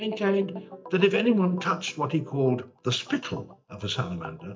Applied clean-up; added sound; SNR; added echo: neural mask model DeepFilterNet 3.